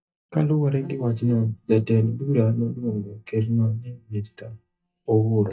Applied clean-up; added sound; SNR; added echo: neural mask model DeepFilterNet 3.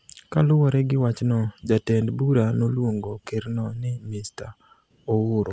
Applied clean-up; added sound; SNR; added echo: none; none; none; none.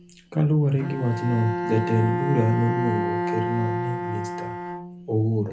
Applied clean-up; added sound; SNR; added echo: none; Bowed string instrument; 4 dB; reverberation time 0.3 s.